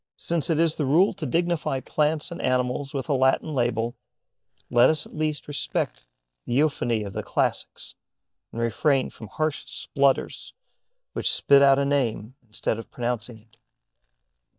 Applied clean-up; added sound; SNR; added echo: neural mask model DeepFilterNet 3.